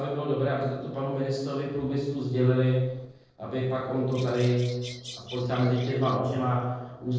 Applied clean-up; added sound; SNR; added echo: neural separator model SepFormer DNS4.